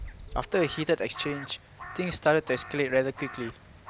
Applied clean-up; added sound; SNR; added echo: none; Crow; 12 dB; none.